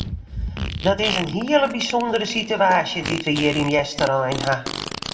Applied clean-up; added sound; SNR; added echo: none; Fart; 8 dB; reverberation time 1.3 s.